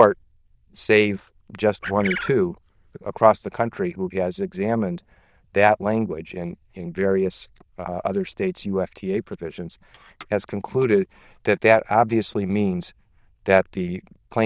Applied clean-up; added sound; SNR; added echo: neural diffusion model UNIVERSE++.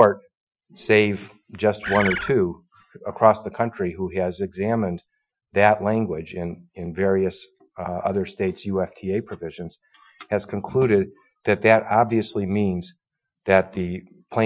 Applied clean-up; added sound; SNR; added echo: classical method Wiener filter.